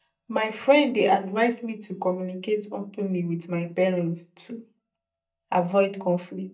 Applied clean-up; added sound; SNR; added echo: neural mask model DeepFilterNet 3.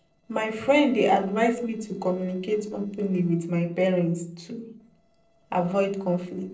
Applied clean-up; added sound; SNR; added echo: neural separator model SepFormer DNS4.